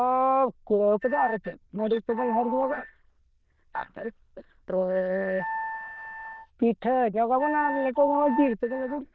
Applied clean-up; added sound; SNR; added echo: neural diffusion model UNIVERSE++.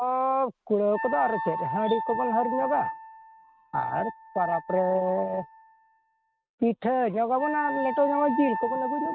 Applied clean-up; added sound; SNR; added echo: neural mask model RNNoise.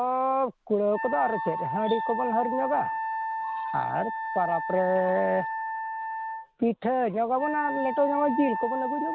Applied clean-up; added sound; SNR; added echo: none; Wind instrument, woodwind instrument; 4 dB; none.